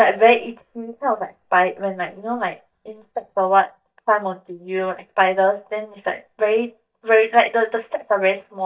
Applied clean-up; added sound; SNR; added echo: neural mask model DeepFilterNet 3.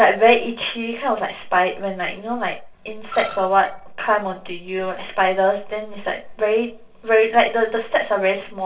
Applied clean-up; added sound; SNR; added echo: neural separator model SepFormer DNS4.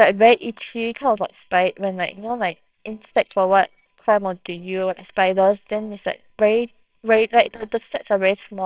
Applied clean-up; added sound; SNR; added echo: neural separator model SepFormer WHAMR!.